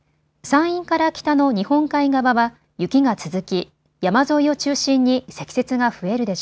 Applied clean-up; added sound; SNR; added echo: none; none; none; none.